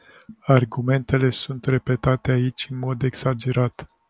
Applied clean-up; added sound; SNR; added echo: none; none; none; none.